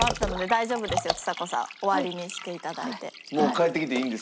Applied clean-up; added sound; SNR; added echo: none; Liquid; 7 dB; none.